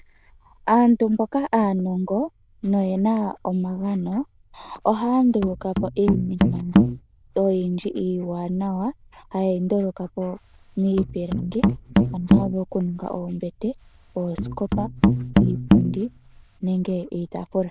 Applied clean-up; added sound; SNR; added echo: neural diffusion model UNIVERSE++.